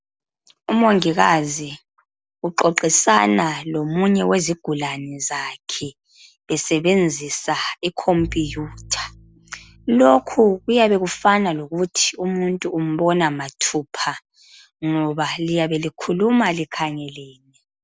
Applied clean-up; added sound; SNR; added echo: none; Bowed string instrument; 19 dB; none.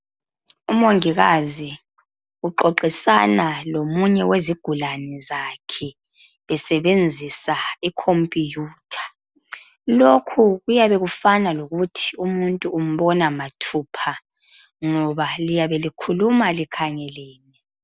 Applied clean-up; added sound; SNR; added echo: none; none; none; none.